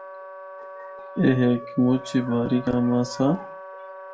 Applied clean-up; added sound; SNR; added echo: none; Wind instrument, woodwind instrument; 14 dB; reverberation time 0.2 s.